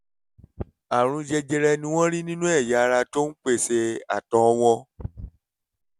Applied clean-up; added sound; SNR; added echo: none; none; none; none.